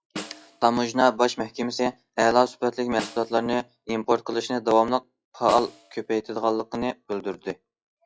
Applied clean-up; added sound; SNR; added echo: classical method log-MMSE.